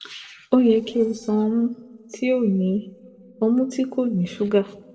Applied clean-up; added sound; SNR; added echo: neural separator model SepFormer DNS4.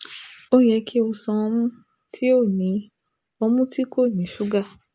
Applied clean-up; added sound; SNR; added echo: none; none; none; none.